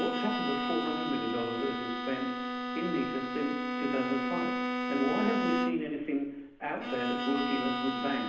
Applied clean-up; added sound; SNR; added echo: none; Bowed string instrument; -1 dB; reverberation time 0.8 s.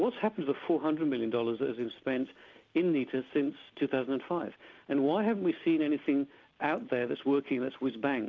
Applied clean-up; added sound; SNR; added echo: none; none; none; none.